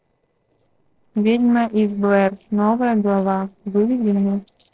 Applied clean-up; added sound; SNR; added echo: neural separator model SepFormer DNS4.